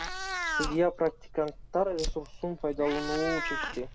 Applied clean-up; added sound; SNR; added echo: none; Fire + Meow; 5 dB; none.